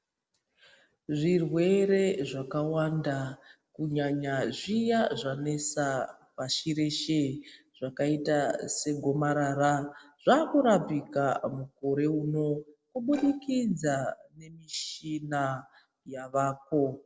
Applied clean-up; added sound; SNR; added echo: neural separator model SepFormer DNS4.